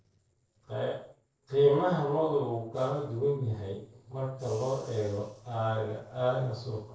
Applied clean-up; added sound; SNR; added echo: neural separator model SepFormer DNS4.